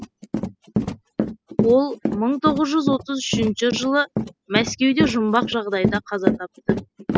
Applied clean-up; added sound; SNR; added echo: classical method spectral subtraction.